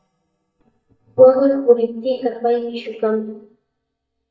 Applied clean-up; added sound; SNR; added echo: neural mask model DeepFilterNet 3.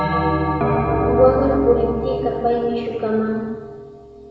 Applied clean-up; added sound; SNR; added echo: none; Bell; 0 dB; reverberation time 1.2 s.